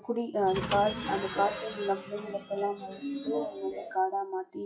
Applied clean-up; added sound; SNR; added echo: classical method WPE with log-MMSE.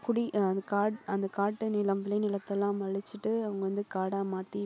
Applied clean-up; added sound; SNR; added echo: none; none; none; none.